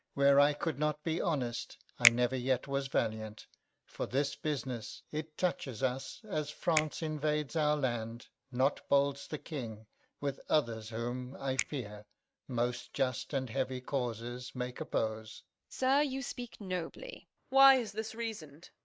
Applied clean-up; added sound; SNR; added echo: neural mask model RNNoise.